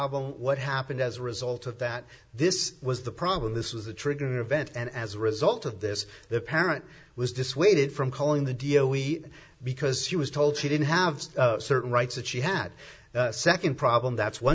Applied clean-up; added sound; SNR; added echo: none; none; none; none.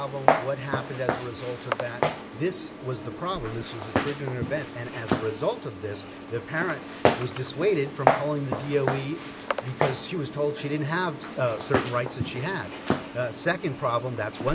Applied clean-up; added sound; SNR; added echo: none; Walk, footsteps; 1 dB; none.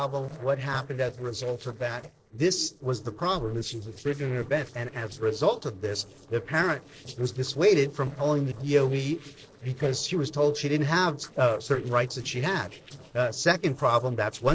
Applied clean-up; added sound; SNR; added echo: neural separator model SepFormer DNS4.